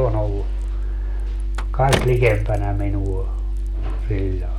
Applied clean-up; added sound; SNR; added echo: none; Car; 11 dB; none.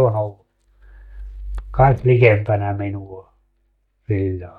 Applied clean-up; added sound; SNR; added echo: neural mask model DeepFilterNet 3.